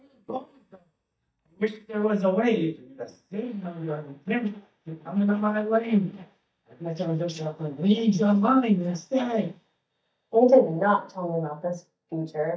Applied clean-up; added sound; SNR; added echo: neural mask model DeepFilterNet 3.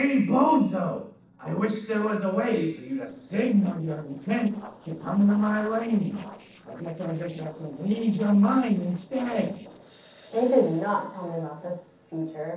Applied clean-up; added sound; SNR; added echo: neural separator model SepFormer DNS4.